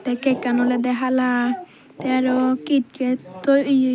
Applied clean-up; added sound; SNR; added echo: none; Glass; 14 dB; none.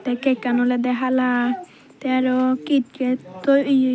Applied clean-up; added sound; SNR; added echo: none; none; none; none.